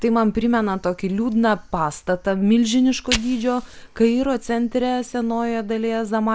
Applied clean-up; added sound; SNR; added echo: none; Fire; 17 dB; none.